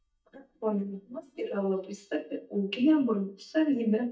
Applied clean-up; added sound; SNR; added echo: neural mask model DeepFilterNet 3.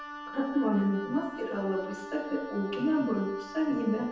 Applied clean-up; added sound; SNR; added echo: none; Wind instrument, woodwind instrument; 12 dB; reverberation time 0.9 s.